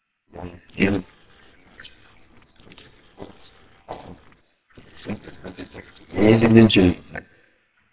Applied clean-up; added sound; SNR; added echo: neural separator model SepFormer WHAMR!.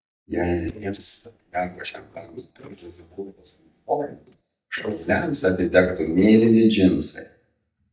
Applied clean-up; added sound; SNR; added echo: neural mask model DeepFilterNet 3.